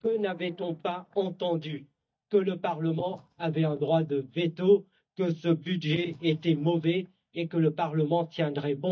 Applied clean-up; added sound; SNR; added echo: neural mask model DeepFilterNet 3.